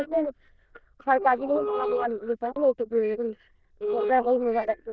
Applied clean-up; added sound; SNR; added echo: neural diffusion model UNIVERSE++.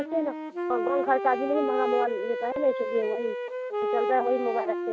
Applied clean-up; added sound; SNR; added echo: none; Wind instrument, woodwind instrument; 2 dB; none.